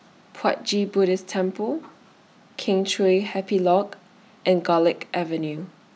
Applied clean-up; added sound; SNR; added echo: none; none; none; none.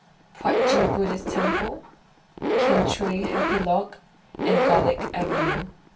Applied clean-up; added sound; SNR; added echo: none; Zipper (clothing); -3 dB; reverberation time 0.2 s.